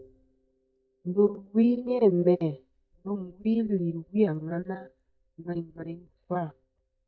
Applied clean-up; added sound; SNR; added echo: neural mask model DeepFilterNet 3.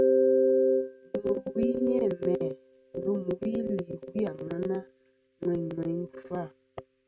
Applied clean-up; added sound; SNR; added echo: neural mask model RNNoise.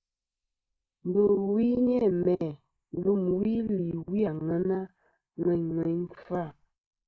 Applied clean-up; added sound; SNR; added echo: neural mask model Resemble Enhance denoiser.